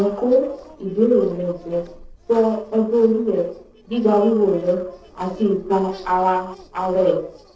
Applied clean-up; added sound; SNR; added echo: neural separator model SepFormer DNS4.